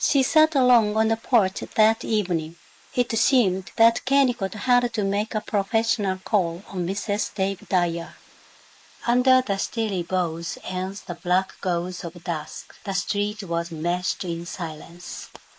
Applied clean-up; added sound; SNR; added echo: neural mask model Resemble Enhance denoiser.